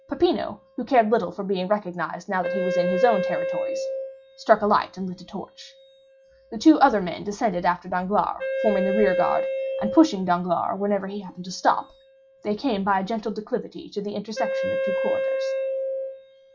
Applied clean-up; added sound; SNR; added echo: classical method log-MMSE.